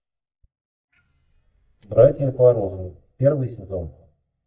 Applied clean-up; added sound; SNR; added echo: neural mask model DeepFilterNet 3.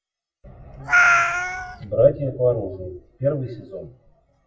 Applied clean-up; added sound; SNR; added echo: classical method WPE with log-MMSE.